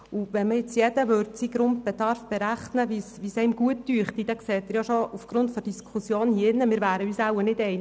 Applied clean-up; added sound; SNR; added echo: none; none; none; none.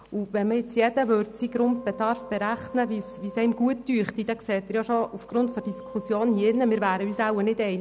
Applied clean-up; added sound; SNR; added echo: none; Wind instrument, woodwind instrument; 19 dB; none.